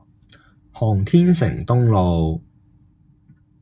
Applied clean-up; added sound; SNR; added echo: none; none; none; none.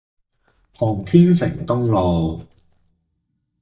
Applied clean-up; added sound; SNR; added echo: neural mask model DeepFilterNet 3.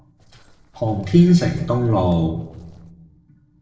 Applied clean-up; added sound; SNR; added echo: neural separator model SepFormer DNS4.